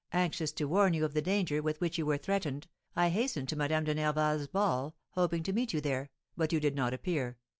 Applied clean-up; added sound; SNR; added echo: none; none; none; none.